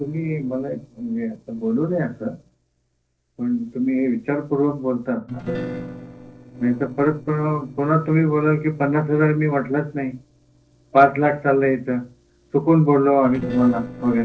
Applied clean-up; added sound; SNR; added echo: neural separator model SepFormer DNS4.